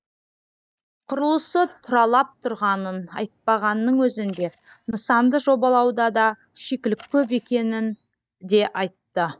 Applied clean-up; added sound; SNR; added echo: neural mask model DeepFilterNet 3.